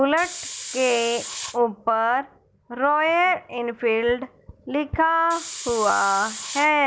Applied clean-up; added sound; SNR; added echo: none; Hiss; 10 dB; none.